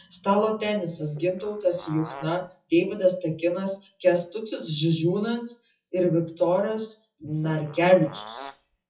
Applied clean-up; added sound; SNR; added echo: classical method WPE with log-MMSE.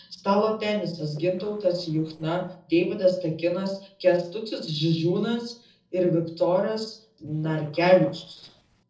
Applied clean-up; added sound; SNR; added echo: neural separator model SepFormer DNS4.